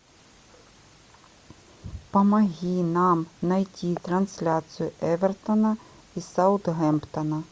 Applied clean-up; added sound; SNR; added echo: none; none; none; none.